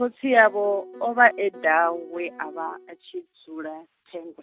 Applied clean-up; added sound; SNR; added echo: neural mask model RNNoise.